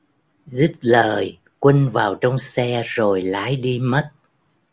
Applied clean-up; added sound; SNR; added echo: none; none; none; none.